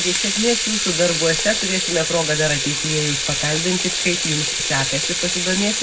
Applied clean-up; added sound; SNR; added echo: none; Sink (filling or washing) / Water tap, faucet; -1 dB; reverberation time 0.3 s.